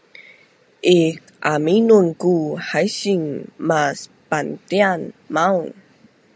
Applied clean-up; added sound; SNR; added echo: none; none; none; none.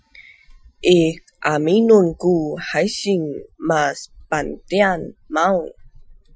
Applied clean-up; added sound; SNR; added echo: classical method Wiener filter.